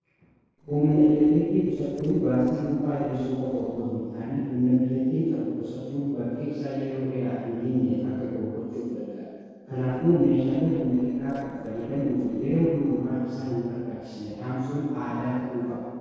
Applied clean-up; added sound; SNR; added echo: neural separator model SepFormer DNS4.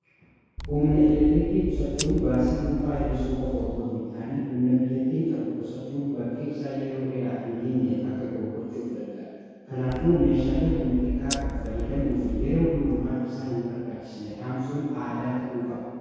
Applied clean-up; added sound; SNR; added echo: none; Scissors; 5 dB; reverberation time 2.0 s.